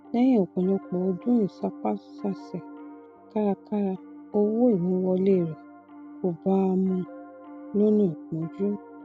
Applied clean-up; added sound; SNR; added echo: none; Piano; 18 dB; none.